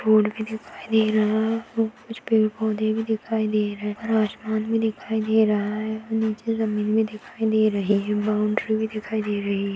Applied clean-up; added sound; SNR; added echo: none; none; none; none.